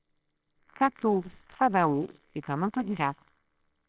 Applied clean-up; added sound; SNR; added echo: neural separator model SepFormer WHAMR!.